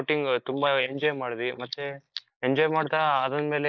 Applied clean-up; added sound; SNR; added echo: neural mask model Resemble Enhance denoiser.